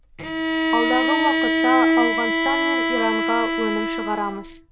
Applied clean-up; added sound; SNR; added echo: none; Bowed string instrument; -4 dB; none.